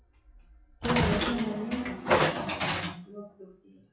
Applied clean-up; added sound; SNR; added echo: classical method WPE with log-MMSE.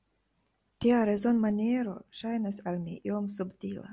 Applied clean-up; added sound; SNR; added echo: none; none; none; none.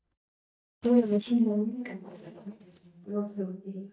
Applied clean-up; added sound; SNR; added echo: neural mask model DeepFilterNet 3.